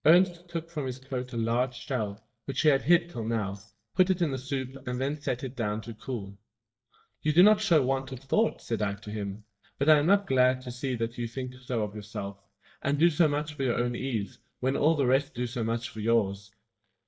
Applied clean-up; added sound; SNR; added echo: neural mask model DeepFilterNet 3.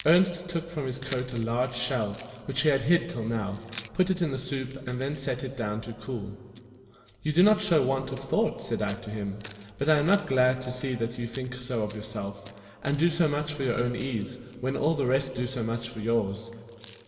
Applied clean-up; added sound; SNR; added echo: none; Keys jangling; 15 dB; reverberation time 2.3 s.